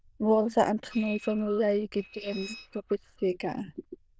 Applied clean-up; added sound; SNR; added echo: neural diffusion model UNIVERSE++.